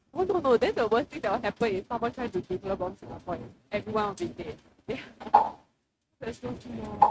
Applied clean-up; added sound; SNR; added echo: neural mask model RNNoise.